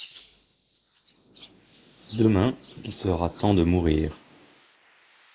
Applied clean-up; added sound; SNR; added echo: neural mask model Resemble Enhance denoiser.